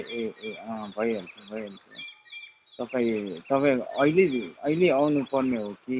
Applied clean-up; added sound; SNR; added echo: none; Bird; 20 dB; none.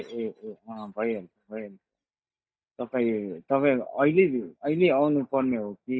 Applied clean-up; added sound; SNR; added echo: neural mask model DeepFilterNet 3.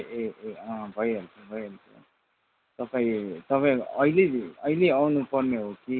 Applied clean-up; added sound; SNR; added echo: none; none; none; none.